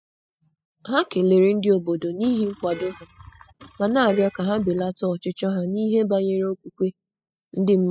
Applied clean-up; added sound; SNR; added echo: classical method spectral subtraction.